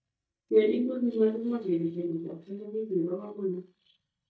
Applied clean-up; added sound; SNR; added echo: neural mask model DeepFilterNet 3.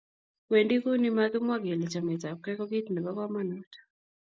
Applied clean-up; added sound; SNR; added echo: none; none; none; none.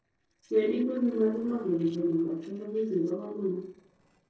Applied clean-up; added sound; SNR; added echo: neural separator model SepFormer DNS4.